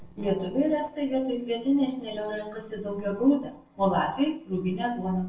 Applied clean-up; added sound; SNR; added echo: neural separator model SepFormer DNS4.